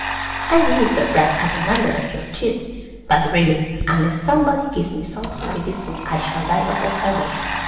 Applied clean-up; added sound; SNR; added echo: none; Domestic sounds, home sounds; 8 dB; reverberation time 1.3 s.